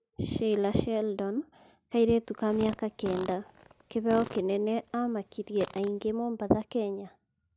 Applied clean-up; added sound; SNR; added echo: none; Fart; 14 dB; none.